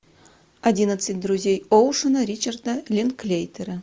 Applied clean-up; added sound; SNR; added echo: none; none; none; none.